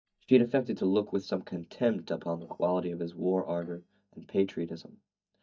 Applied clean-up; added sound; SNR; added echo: neural mask model DeepFilterNet 3.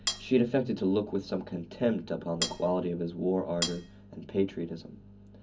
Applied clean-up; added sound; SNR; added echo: none; Cutlery, silverware; 6 dB; reverberation time 0.4 s.